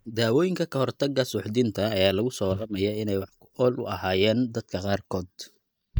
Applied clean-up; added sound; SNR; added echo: neural mask model DeepFilterNet 3.